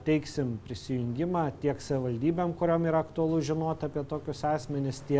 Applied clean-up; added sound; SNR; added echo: none; Idling / Accelerating, revving, vroom / Car; 19 dB; none.